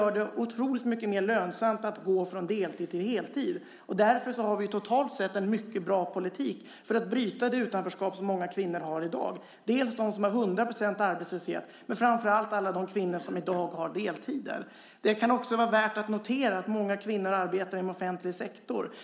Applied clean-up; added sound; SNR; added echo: none; none; none; none.